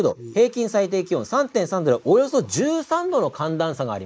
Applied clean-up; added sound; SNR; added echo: neural mask model Resemble Enhance denoiser.